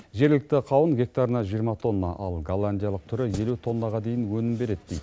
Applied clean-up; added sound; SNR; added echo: none; none; none; none.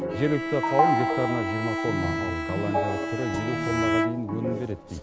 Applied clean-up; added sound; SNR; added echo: none; Organ + Bowed string instrument; -2 dB; none.